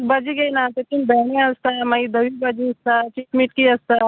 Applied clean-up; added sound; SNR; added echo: none; none; none; none.